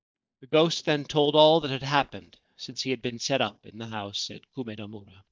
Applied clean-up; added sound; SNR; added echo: neural mask model DeepFilterNet 3.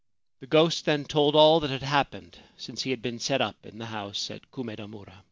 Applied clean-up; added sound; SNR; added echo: none; none; none; none.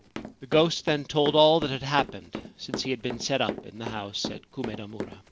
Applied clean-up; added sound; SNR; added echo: none; Run; 11 dB; none.